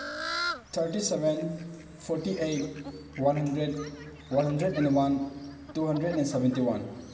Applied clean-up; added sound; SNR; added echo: none; Fowl; 12 dB; reverberation time 2.5 s.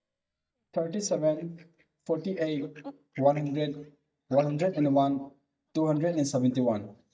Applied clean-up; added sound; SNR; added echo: neural mask model DeepFilterNet 3.